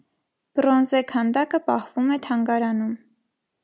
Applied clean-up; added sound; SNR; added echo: none; none; none; none.